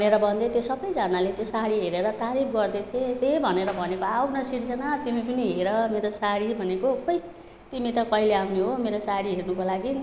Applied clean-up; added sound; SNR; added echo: none; none; none; none.